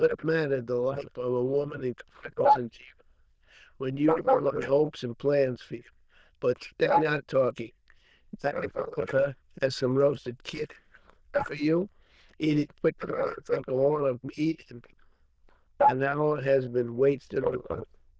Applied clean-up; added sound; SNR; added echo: neural diffusion model UNIVERSE++.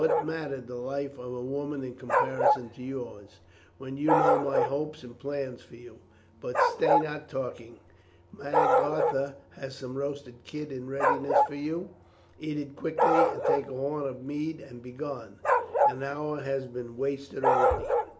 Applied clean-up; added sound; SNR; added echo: none; Bark; -3 dB; none.